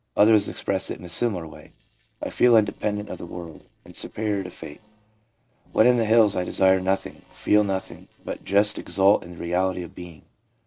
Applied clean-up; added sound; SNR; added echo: neural separator model SepFormer DNS4.